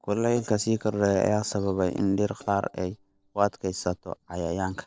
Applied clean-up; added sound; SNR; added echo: neural separator model SepFormer DNS4.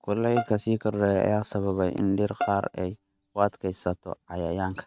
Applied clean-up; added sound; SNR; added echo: neural mask model RNNoise.